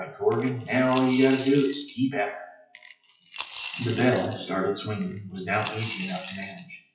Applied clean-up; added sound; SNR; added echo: classical method WPE with log-MMSE.